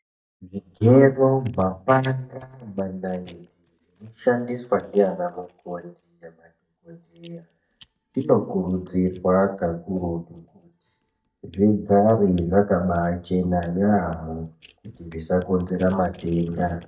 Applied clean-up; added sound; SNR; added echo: neural mask model DeepFilterNet 3.